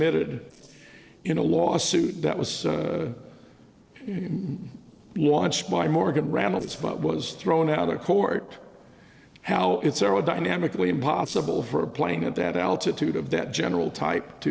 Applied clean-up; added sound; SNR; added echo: neural separator model SepFormer DNS4.